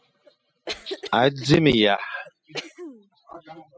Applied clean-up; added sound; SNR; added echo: classical method spectral subtraction.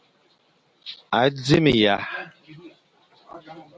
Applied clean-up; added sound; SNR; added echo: none; none; none; none.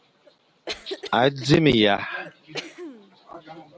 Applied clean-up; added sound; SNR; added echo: none; Cough; 16 dB; none.